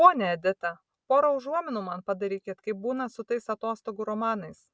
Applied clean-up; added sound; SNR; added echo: none; none; none; none.